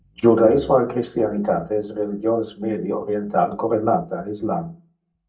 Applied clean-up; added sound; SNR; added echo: neural mask model DeepFilterNet 3.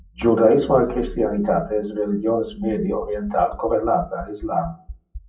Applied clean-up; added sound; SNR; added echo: classical method WPE with log-MMSE.